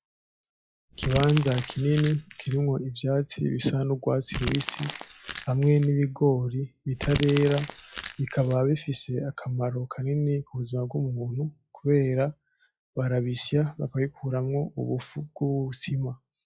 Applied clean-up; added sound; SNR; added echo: classical method log-MMSE.